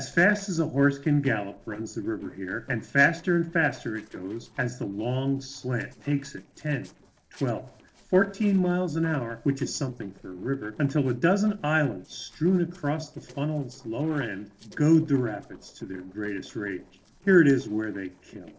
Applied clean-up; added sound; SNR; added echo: neural separator model SepFormer DNS4.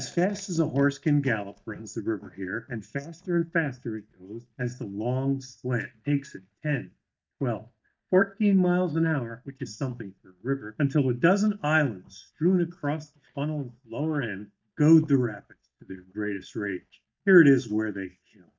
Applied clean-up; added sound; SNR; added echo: neural mask model DeepFilterNet 3.